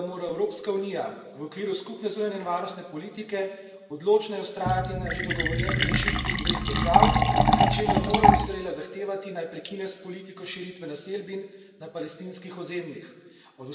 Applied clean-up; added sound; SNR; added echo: none; Fill (with liquid); -4 dB; reverberation time 1.4 s.